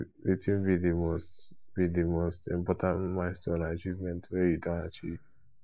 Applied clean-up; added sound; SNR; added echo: neural mask model Resemble Enhance denoiser.